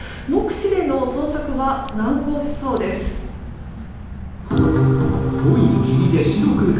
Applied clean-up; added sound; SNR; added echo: none; Drip / Water; 11 dB; reverberation time 1.0 s.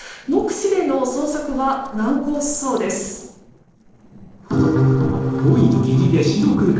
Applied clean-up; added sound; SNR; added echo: neural separator model SepFormer DNS4.